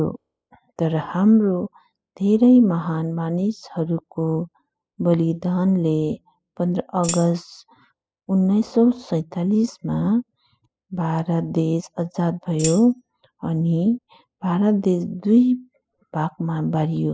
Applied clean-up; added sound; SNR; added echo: classical method spectral subtraction.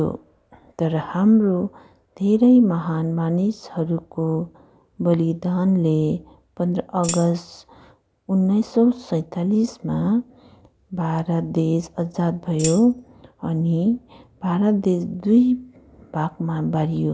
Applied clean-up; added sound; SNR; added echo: none; Tambourine; 11 dB; none.